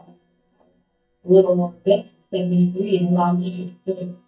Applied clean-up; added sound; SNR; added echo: neural mask model DeepFilterNet 3.